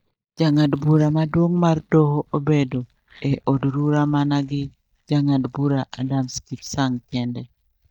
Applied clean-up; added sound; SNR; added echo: neural mask model DeepFilterNet 3.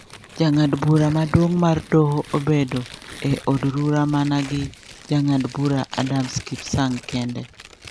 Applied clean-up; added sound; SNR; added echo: none; Tearing; 19 dB; none.